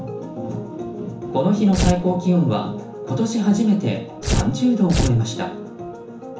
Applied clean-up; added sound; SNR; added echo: none; Tearing; 1 dB; reverberation time 0.7 s.